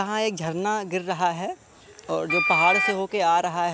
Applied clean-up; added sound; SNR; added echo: none; Wind instrument, woodwind instrument; 0 dB; none.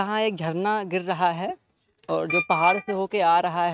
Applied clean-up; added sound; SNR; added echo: neural mask model RNNoise.